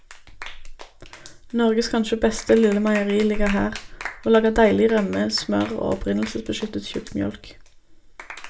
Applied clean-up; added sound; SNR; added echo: none; Clapping; 18 dB; reverberation time 0.2 s.